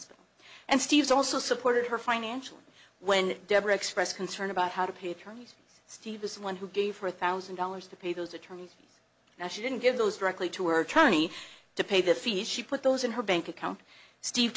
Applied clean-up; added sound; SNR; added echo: none; none; none; none.